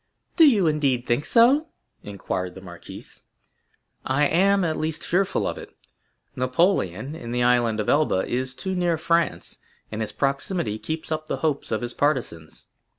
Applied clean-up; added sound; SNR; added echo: none; none; none; none.